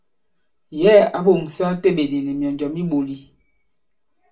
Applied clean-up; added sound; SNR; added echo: none; none; none; reverberation time 0.2 s.